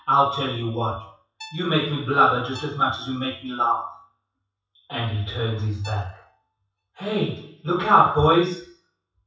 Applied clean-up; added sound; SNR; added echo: classical method WPE with log-MMSE.